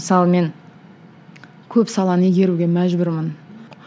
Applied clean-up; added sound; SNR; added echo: none; none; none; none.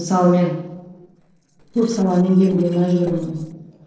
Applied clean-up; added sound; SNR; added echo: neural separator model SepFormer DNS4.